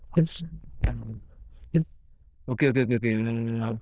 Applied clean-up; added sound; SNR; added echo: neural diffusion model UNIVERSE++.